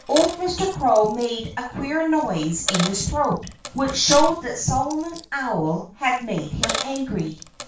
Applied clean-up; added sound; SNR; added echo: none; Coin (dropping); 11 dB; reverberation time 0.3 s.